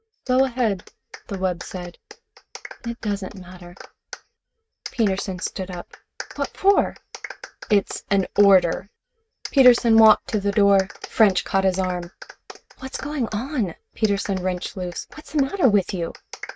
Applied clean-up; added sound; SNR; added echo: neural mask model RNNoise.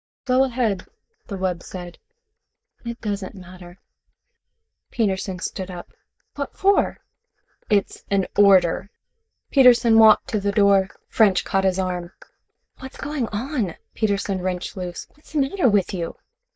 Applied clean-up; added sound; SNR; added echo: neural mask model DeepFilterNet 3.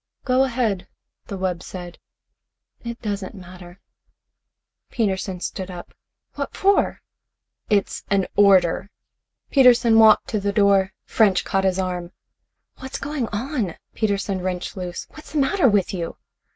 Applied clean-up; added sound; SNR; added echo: none; none; none; none.